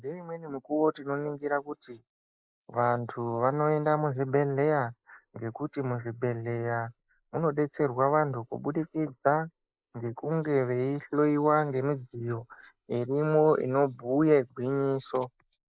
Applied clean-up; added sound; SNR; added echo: neural mask model Resemble Enhance denoiser.